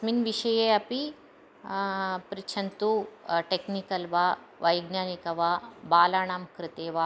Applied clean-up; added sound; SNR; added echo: none; none; none; none.